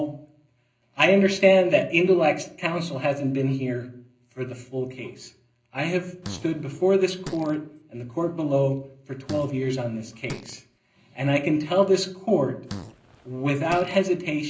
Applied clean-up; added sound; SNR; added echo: none; Fart; 16 dB; reverberation time 0.5 s.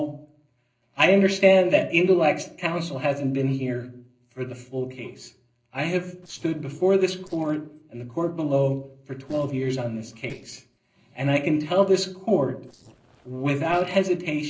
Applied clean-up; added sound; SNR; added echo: neural separator model SepFormer DNS4.